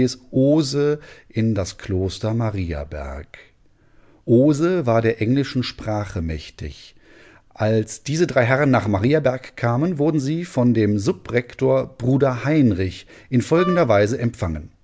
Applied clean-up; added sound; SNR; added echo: none; Wind instrument, woodwind instrument; 10 dB; none.